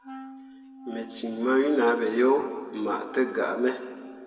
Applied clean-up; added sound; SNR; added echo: none; Wind instrument, woodwind instrument; 18 dB; reverberation time 1.9 s.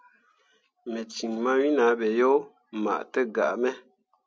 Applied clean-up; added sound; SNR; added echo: none; none; none; none.